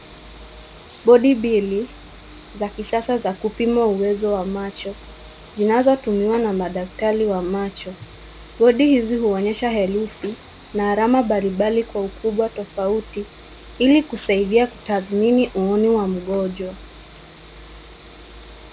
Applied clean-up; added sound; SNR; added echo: none; Train; 17 dB; none.